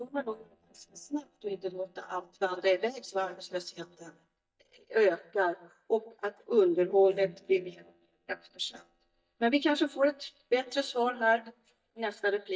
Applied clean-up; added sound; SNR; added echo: neural mask model DeepFilterNet 3.